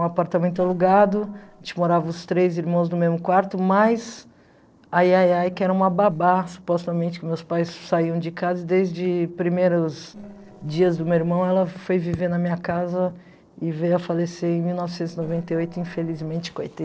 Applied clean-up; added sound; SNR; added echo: neural separator model SepFormer DNS4.